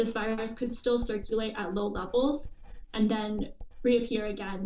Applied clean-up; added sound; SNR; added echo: none; Writing; 11 dB; reverberation time 0.2 s.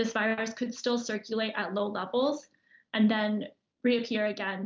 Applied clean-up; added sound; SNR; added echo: none; none; none; none.